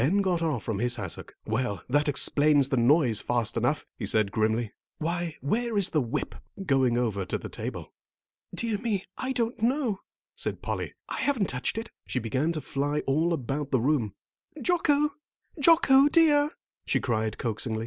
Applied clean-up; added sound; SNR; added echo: none; none; none; none.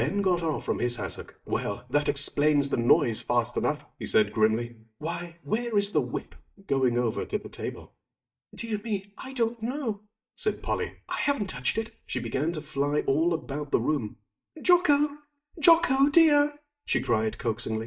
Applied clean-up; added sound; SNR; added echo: neural mask model DeepFilterNet 3.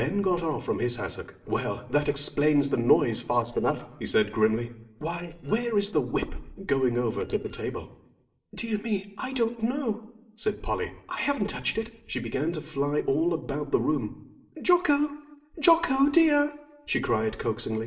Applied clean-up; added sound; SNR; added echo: neural separator model SepFormer DNS4.